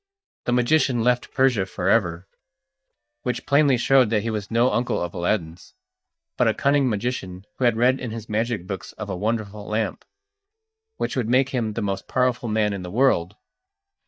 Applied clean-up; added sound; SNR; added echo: neural mask model DeepFilterNet 3.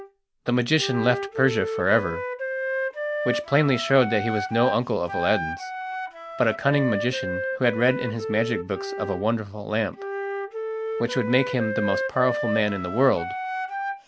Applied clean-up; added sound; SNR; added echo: none; Wind instrument, woodwind instrument; 5 dB; none.